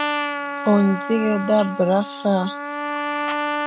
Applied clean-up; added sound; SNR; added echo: none; Trumpet; 5 dB; none.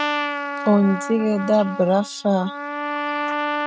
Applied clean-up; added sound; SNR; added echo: neural mask model RNNoise.